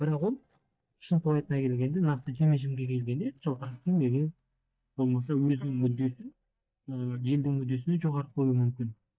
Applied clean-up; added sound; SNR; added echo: neural mask model DeepFilterNet 3.